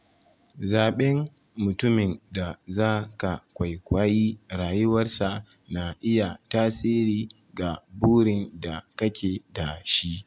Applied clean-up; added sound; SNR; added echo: none; none; none; none.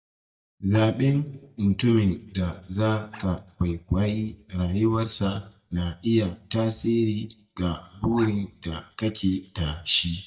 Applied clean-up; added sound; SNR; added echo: neural mask model DeepFilterNet 3.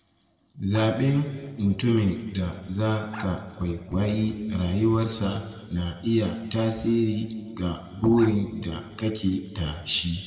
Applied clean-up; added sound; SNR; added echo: neural separator model SepFormer DNS4.